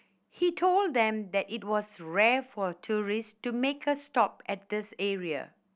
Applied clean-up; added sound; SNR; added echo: none; none; none; none.